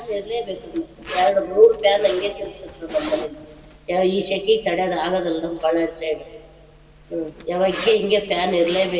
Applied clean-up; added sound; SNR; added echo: none; Zipper (clothing); 16 dB; reverberation time 2.7 s.